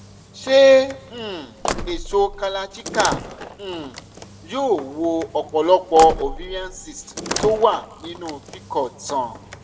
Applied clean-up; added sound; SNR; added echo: none; Slam; 11 dB; reverberation time 1.1 s.